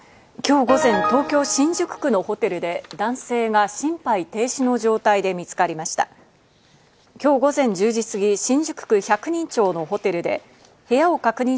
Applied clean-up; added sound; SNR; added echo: none; none; none; none.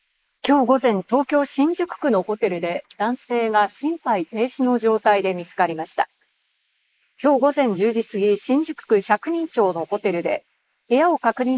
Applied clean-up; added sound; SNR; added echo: neural mask model Resemble Enhance denoiser.